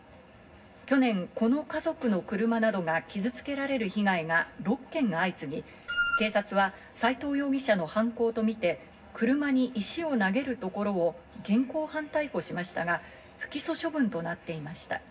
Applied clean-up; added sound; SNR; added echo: none; Wind instrument, woodwind instrument; 0 dB; reverberation time 0.4 s.